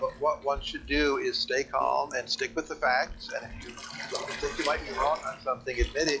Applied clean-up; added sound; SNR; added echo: classical method log-MMSE.